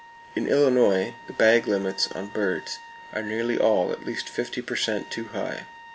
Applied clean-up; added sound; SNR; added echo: none; Trumpet; 20 dB; none.